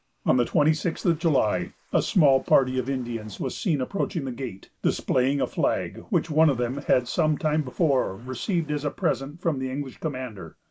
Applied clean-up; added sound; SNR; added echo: neural mask model Resemble Enhance denoiser.